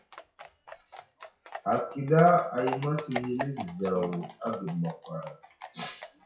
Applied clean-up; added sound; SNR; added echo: classical method WPE with log-MMSE.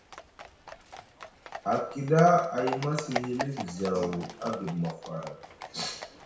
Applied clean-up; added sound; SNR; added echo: none; Livestock, farm animals, working animals; 10 dB; reverberation time 0.6 s.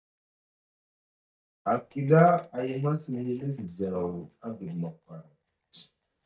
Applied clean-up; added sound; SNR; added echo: neural mask model DeepFilterNet 3.